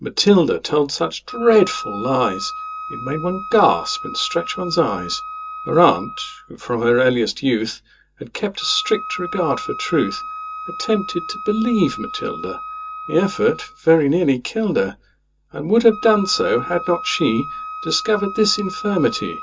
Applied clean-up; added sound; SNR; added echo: none; Wind instrument, woodwind instrument; 12 dB; reverberation time 0.2 s.